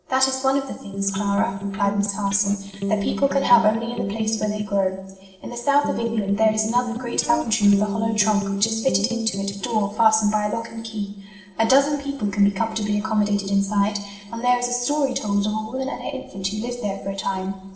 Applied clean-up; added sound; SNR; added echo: neural separator model SepFormer DNS4.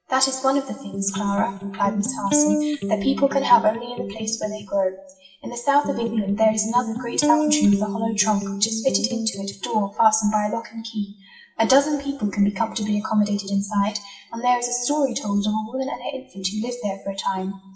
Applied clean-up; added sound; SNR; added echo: classical method WPE with log-MMSE.